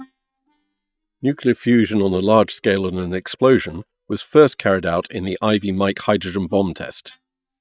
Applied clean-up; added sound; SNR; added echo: neural mask model DeepFilterNet 3.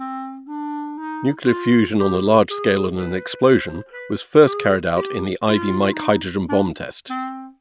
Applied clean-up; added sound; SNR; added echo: none; Wind instrument, woodwind instrument; 10 dB; none.